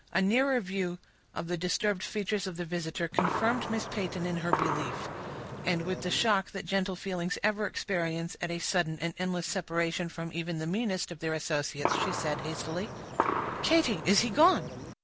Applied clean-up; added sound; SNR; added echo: none; Gunshot, gunfire; 3 dB; none.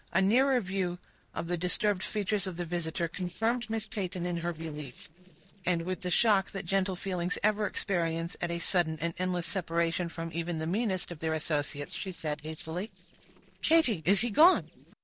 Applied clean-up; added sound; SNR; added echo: neural separator model SepFormer DNS4.